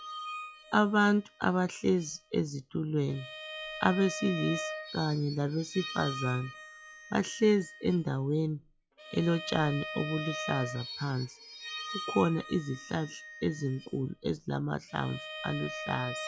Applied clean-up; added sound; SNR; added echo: classical method log-MMSE.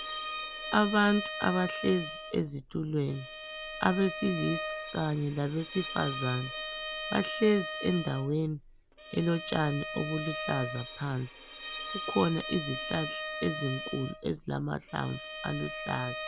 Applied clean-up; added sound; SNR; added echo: none; Bowed string instrument; 7 dB; none.